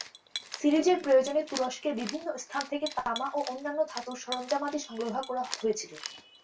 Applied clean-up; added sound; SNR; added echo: none; Cat; 13 dB; reverberation time 0.2 s.